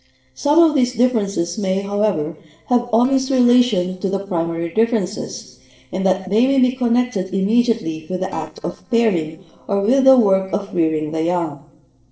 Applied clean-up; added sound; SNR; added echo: neural separator model SepFormer DNS4.